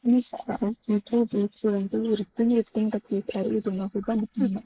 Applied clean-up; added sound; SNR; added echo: neural mask model Resemble Enhance denoiser.